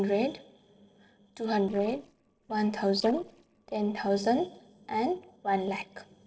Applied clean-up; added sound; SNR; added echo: neural separator model SepFormer DNS4.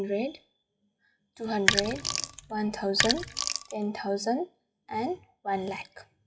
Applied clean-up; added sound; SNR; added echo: classical method WPE with log-MMSE.